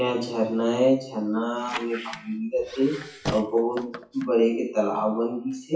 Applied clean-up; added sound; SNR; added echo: classical method WPE with log-MMSE.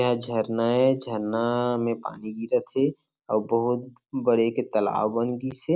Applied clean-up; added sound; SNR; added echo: none; none; none; none.